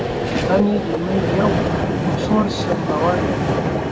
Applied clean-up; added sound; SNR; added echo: none; Vehicle; -2 dB; reverberation time 1.4 s.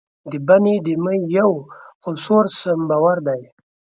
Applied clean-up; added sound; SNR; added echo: none; none; none; none.